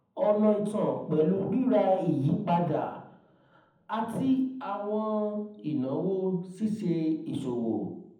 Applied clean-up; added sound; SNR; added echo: none; none; none; reverberation time 0.8 s.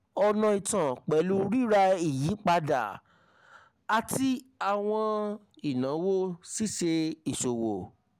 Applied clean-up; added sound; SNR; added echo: none; none; none; none.